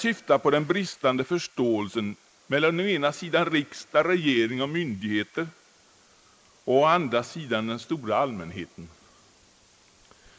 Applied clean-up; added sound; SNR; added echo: neural mask model Resemble Enhance denoiser.